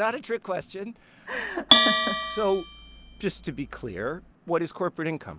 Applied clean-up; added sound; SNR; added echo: none; Bell; -4 dB; none.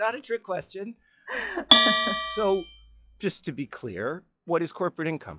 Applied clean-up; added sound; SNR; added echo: classical method log-MMSE.